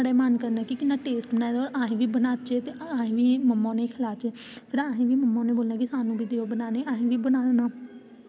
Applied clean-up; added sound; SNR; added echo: none; none; none; none.